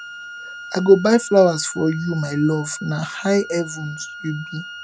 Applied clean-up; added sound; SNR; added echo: none; Wind instrument, woodwind instrument; 15 dB; none.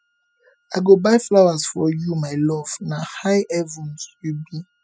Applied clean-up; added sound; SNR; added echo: classical method spectral subtraction.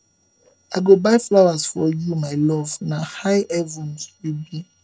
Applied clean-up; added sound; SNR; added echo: neural separator model SepFormer DNS4.